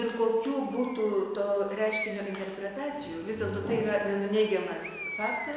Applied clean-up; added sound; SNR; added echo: none; Bird; 13 dB; none.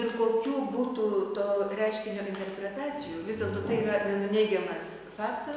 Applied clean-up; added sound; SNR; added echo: none; none; none; none.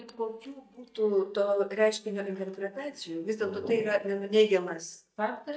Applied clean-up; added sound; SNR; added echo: neural mask model DeepFilterNet 3.